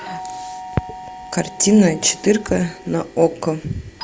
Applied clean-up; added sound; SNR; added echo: none; Crackle + Doorbell; 13 dB; none.